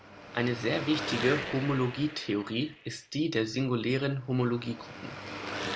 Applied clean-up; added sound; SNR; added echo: none; Car passing by / Traffic noise, roadway noise / Engine; 9 dB; none.